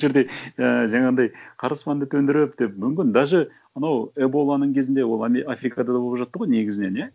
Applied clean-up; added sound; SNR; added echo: none; none; none; none.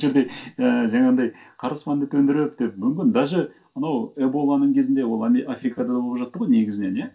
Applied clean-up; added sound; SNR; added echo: none; none; none; reverberation time 0.2 s.